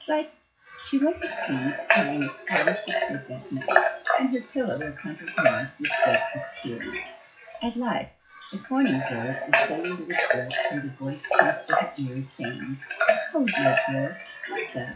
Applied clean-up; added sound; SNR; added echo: classical method WPE with log-MMSE.